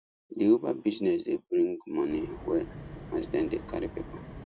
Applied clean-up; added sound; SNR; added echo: none; Wind; 13 dB; none.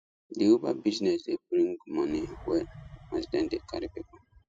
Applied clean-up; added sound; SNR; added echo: classical method spectral subtraction.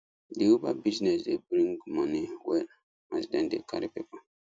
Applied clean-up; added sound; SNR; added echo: none; none; none; none.